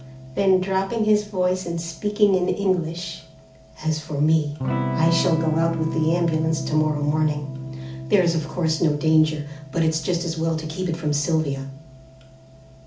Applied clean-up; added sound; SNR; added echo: none; Electric guitar / Strum; 9 dB; reverberation time 0.4 s.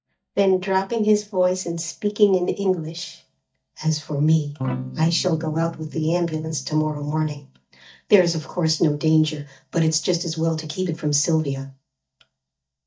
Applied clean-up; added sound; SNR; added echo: neural mask model DeepFilterNet 3.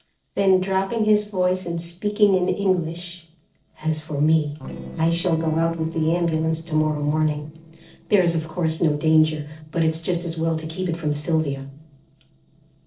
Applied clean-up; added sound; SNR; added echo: neural separator model SepFormer DNS4.